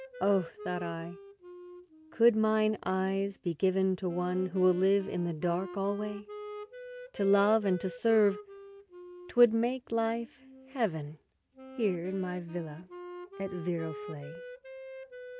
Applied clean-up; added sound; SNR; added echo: none; Wind instrument, woodwind instrument; 15 dB; none.